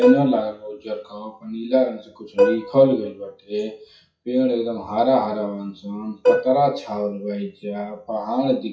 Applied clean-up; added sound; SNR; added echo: classical method WPE with log-MMSE.